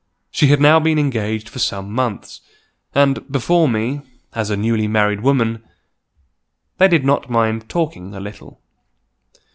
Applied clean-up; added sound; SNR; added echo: none; none; none; none.